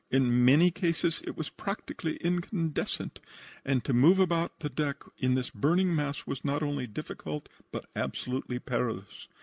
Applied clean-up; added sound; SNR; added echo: none; none; none; none.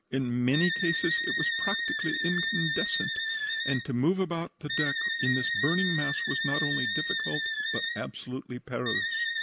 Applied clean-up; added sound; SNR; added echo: none; Wind instrument, woodwind instrument; -1 dB; none.